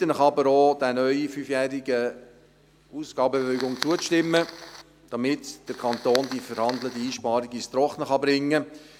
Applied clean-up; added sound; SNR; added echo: none; Fire; 13 dB; none.